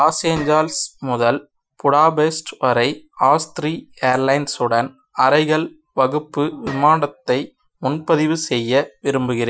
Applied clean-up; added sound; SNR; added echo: classical method Wiener filter.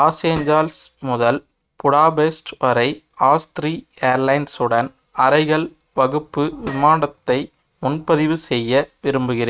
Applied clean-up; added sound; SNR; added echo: neural mask model RNNoise.